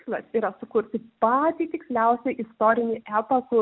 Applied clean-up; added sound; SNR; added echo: none; none; none; none.